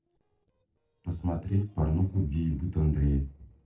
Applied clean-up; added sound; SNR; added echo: neural separator model SepFormer DNS4.